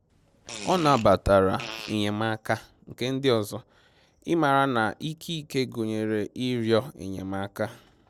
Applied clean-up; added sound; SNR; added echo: none; Fart; 14 dB; none.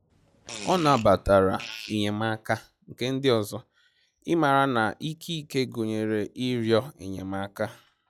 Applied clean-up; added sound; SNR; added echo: classical method log-MMSE.